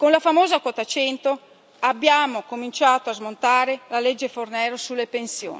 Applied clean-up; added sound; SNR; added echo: none; none; none; none.